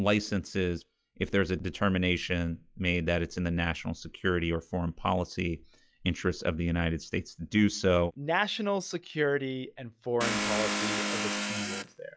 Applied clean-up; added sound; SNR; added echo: classical method log-MMSE.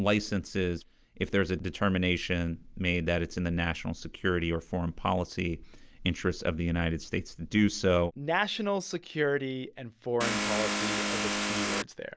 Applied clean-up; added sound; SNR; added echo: none; Vehicle; 0 dB; none.